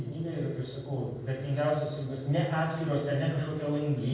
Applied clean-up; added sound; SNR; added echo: none; none; none; reverberation time 1.2 s.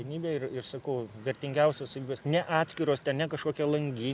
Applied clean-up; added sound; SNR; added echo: none; none; none; none.